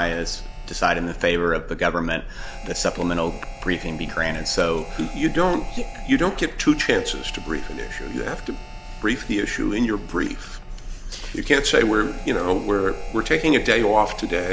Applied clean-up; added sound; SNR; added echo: none; Harmonica; 20 dB; none.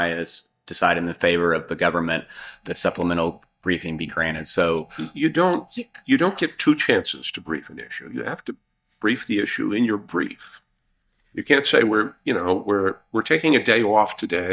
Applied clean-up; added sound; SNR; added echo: neural mask model DeepFilterNet 3.